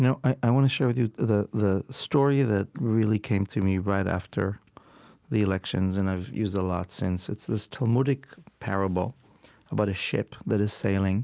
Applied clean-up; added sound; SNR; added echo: none; none; none; none.